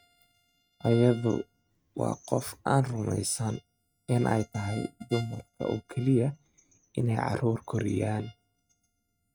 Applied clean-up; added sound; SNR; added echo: neural mask model RNNoise.